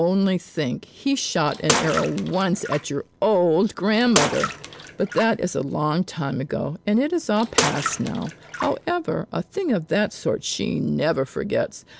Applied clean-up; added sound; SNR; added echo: none; Bathtub (filling or washing) / Water / Splash, splatter; 4 dB; none.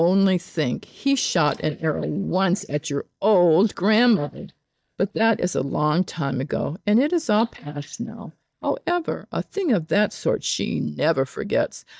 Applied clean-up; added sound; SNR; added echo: neural mask model DeepFilterNet 3.